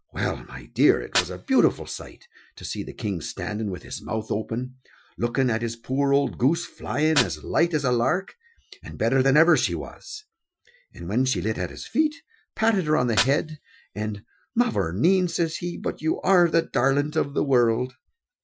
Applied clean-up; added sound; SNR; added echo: classical method Wiener filter.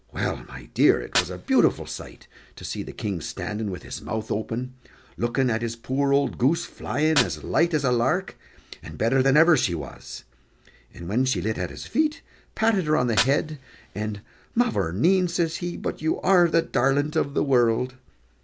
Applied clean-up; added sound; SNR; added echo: none; Fire; 15 dB; none.